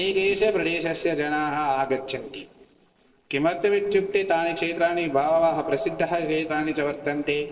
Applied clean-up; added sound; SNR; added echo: neural separator model SepFormer DNS4.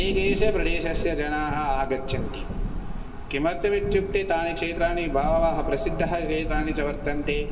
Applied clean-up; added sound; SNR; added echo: none; Thunder / Rain; 3 dB; reverberation time 1.4 s.